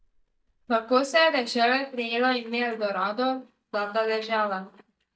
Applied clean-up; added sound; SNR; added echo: neural mask model DeepFilterNet 3.